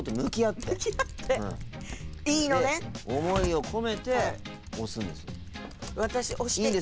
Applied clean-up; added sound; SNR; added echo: none; Typing; 10 dB; none.